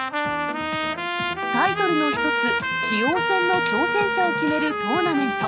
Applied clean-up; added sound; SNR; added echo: none; Trumpet; -1 dB; none.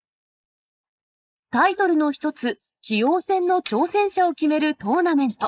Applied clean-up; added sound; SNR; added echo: neural mask model Resemble Enhance denoiser.